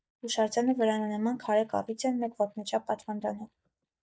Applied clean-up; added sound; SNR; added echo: neural mask model DeepFilterNet 3.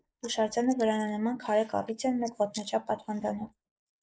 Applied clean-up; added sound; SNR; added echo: neural mask model Resemble Enhance denoiser.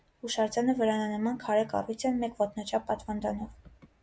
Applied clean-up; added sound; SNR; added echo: none; none; none; none.